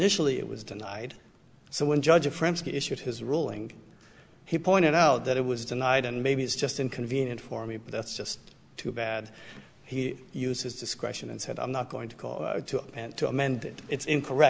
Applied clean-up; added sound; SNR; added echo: none; none; none; none.